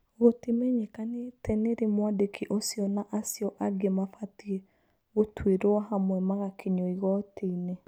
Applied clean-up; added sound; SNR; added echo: none; none; none; none.